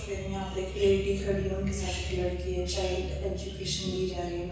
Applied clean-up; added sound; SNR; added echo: none; Engine; 7 dB; reverberation time 1.1 s.